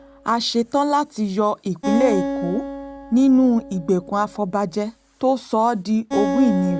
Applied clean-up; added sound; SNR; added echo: none; Acoustic guitar; 8 dB; none.